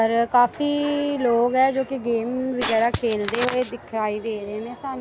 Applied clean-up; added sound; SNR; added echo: none; Shatter; 9 dB; none.